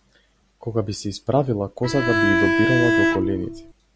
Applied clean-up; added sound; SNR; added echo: none; Bowed string instrument; -4 dB; none.